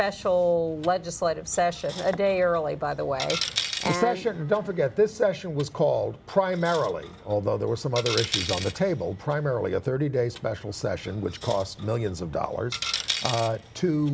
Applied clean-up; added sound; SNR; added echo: none; Coin (dropping); 11 dB; none.